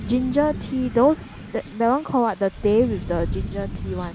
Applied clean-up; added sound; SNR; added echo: none; Thunder / Rain; 9 dB; none.